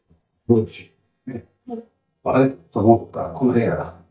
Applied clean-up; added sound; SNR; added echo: neural mask model DeepFilterNet 3.